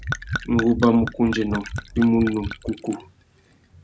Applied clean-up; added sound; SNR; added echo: none; Gurgling / Chink, clink / Liquid; 9 dB; none.